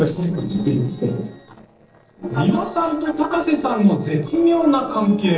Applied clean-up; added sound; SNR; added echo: neural separator model SepFormer DNS4.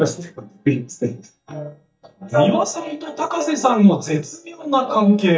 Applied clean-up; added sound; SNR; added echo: neural mask model DeepFilterNet 3.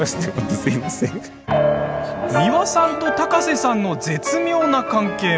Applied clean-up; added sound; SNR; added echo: none; none; none; none.